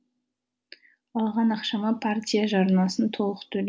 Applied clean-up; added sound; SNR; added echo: none; none; none; none.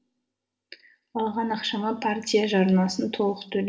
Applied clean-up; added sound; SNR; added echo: none; none; none; reverberation time 0.5 s.